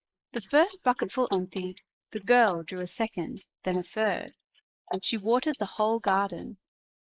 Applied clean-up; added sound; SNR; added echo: neural mask model Resemble Enhance denoiser.